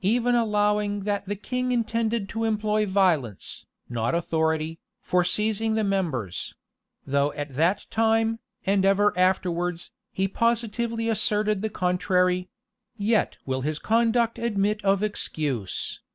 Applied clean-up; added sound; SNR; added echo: none; none; none; none.